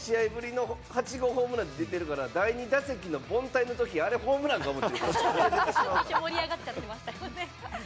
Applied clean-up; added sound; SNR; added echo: none; none; none; none.